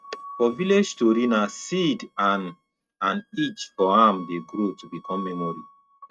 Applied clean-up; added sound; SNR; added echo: neural mask model RNNoise.